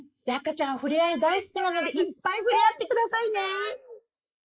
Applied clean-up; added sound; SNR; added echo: neural mask model Resemble Enhance denoiser.